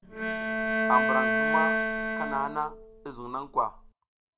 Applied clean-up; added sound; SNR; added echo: none; Bowed string instrument; -3 dB; none.